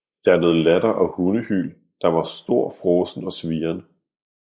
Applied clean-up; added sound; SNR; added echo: neural mask model Resemble Enhance denoiser.